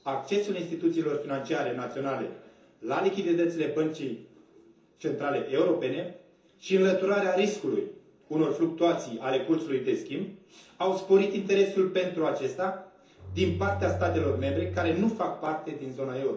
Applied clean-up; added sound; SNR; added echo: none; Bowed string instrument; 7 dB; reverberation time 0.6 s.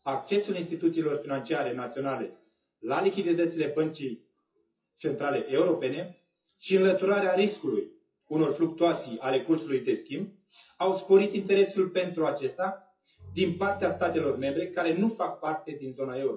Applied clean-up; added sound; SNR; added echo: classical method WPE with log-MMSE.